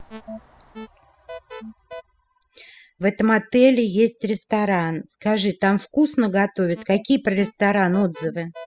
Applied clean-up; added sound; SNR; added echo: classical method spectral subtraction.